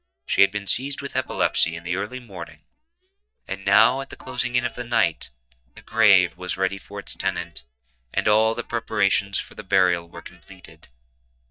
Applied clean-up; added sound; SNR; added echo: neural mask model DeepFilterNet 3.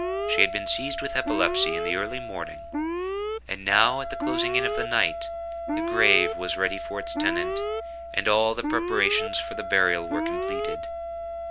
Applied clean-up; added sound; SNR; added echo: none; Wind instrument, woodwind instrument + Alarm; 3 dB; none.